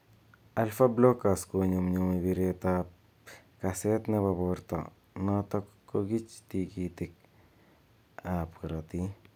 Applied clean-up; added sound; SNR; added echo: none; none; none; none.